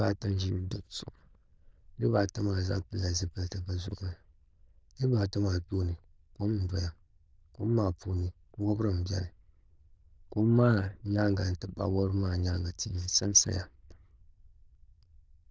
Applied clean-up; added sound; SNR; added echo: neural diffusion model UNIVERSE++.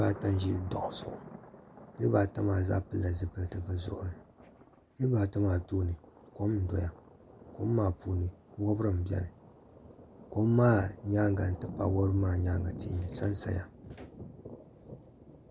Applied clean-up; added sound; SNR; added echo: none; Thunder; 17 dB; none.